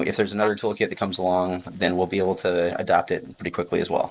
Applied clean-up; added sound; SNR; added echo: neural mask model Resemble Enhance denoiser.